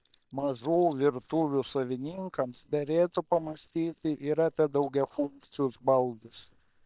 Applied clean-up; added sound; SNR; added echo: neural separator model SepFormer WHAM!.